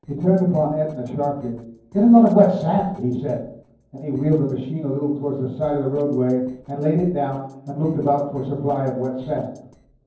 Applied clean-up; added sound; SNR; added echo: neural separator model SepFormer DNS4.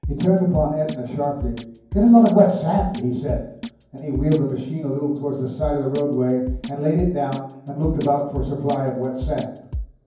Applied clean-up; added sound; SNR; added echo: none; Drum kit; 11 dB; reverberation time 0.9 s.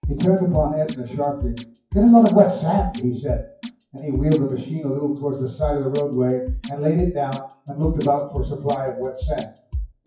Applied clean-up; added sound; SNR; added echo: classical method WPE with log-MMSE.